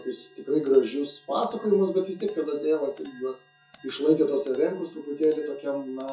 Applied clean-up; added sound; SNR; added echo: classical method WPE with log-MMSE.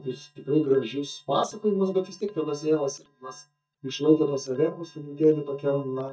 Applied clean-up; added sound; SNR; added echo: neural mask model DeepFilterNet 3.